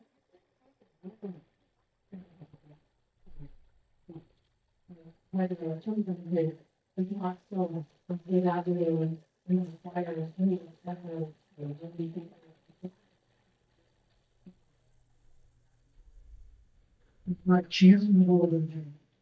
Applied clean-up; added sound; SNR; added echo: neural mask model DeepFilterNet 3.